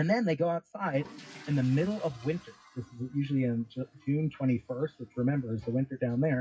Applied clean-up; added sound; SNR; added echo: classical method WPE with log-MMSE.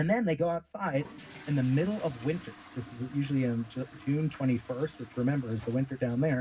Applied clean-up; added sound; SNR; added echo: none; Fill (with liquid) / Toilet flush; 20 dB; reverberation time 0.4 s.